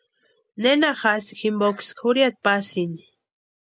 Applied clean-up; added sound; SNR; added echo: none; none; none; none.